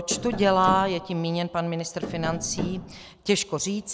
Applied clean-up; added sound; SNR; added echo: none; Tap; 8 dB; none.